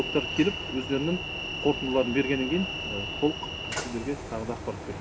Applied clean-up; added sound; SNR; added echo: none; Train; 5 dB; reverberation time 0.3 s.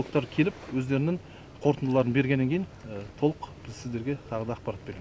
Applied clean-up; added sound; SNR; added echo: none; none; none; none.